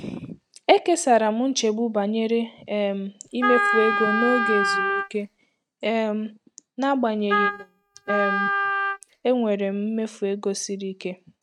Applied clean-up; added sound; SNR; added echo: neural mask model RNNoise.